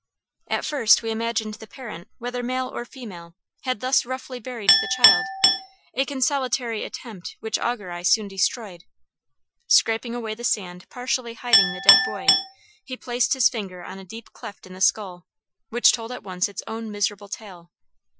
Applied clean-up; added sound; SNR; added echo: classical method Wiener filter.